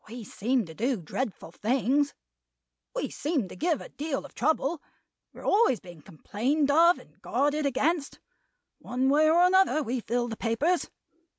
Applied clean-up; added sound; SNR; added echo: none; none; none; none.